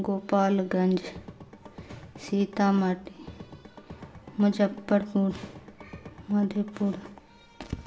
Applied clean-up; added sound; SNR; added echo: none; Drum / Drum kit; 19 dB; reverberation time 0.4 s.